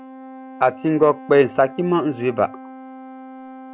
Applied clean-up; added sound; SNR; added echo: none; Brass instrument; 17 dB; none.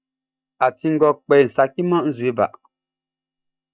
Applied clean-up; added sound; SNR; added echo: neural mask model DeepFilterNet 3.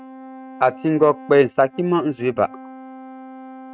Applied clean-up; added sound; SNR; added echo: neural mask model RNNoise.